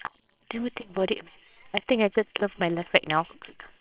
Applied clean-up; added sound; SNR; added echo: neural separator model SepFormer WHAMR!.